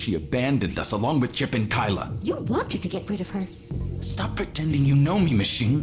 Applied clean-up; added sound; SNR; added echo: none; none; none; none.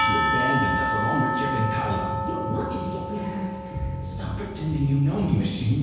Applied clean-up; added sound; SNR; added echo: none; Church bell / Percussion; 2 dB; reverberation time 1.2 s.